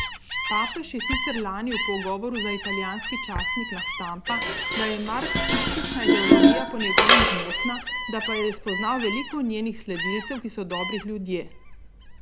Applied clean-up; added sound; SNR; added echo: none; Gull, seagull + Dishes, pots, and pans; -5 dB; none.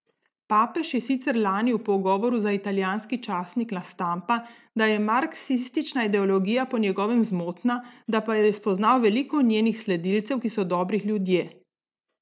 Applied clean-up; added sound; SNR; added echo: none; none; none; none.